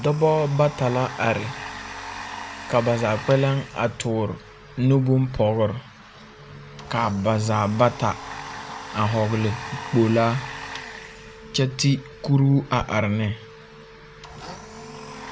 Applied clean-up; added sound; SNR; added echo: none; Domestic sounds, home sounds; 15 dB; none.